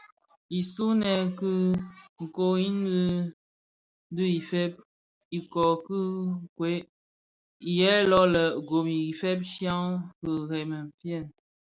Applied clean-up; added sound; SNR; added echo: none; none; none; none.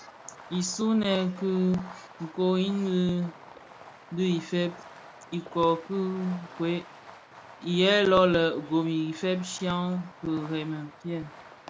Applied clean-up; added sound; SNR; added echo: none; Fireworks; 19 dB; none.